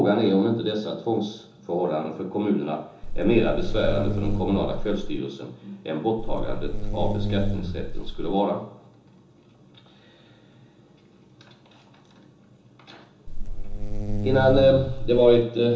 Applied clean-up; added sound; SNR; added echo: none; Buzz; 0 dB; reverberation time 1.2 s.